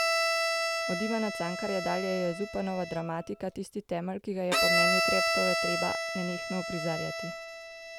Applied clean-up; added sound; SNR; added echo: none; Bowed string instrument; -3 dB; none.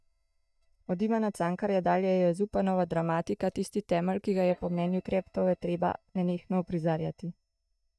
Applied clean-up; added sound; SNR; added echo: neural mask model DeepFilterNet 3.